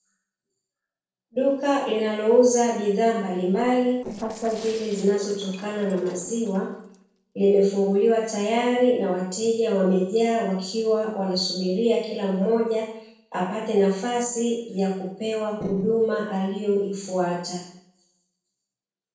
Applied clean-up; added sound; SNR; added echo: neural separator model SepFormer DNS4.